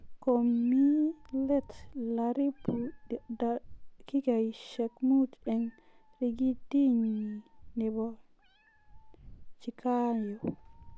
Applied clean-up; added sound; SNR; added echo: none; Meow; 19 dB; none.